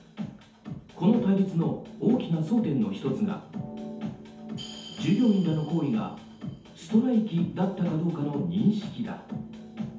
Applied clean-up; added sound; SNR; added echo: none; none; none; reverberation time 0.6 s.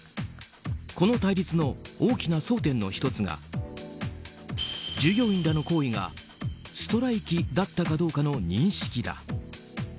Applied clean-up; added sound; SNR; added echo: none; none; none; none.